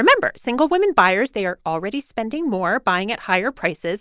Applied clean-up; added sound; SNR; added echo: none; none; none; none.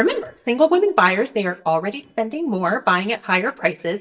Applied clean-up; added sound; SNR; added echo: neural mask model DeepFilterNet 3.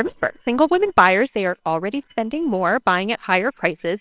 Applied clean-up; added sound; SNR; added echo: neural separator model SepFormer WHAMR!.